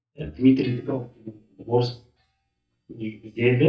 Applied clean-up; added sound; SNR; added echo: neural mask model DeepFilterNet 3.